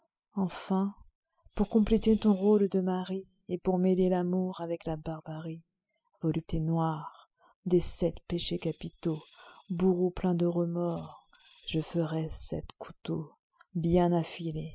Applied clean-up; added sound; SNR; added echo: classical method spectral subtraction.